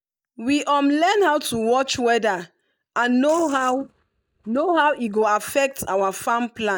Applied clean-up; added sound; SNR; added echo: neural mask model DeepFilterNet 3.